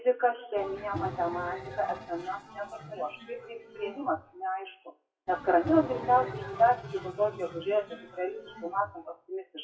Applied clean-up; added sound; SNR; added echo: classical method WPE with log-MMSE.